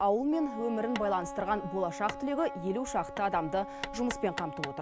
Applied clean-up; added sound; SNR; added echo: none; Wind instrument, woodwind instrument + Hammer; 9 dB; none.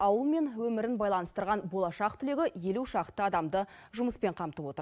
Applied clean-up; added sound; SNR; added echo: none; none; none; none.